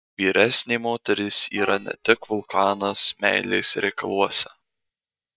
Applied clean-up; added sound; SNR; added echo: neural mask model DeepFilterNet 3.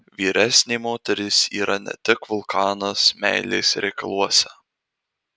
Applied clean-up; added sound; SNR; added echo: none; none; none; none.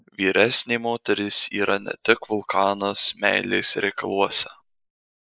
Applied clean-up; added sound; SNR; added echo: neural mask model Resemble Enhance denoiser.